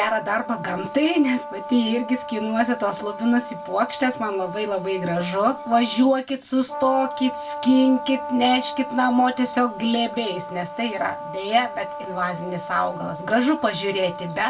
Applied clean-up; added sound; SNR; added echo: none; Brass instrument; 11 dB; reverberation time 0.2 s.